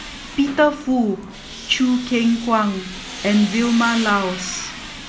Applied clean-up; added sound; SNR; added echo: none; Tools; 13 dB; none.